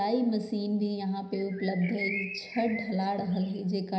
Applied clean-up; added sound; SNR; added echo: none; Bird; 11 dB; reverberation time 0.9 s.